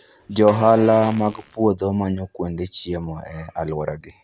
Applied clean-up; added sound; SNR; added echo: none; Fart; 15 dB; none.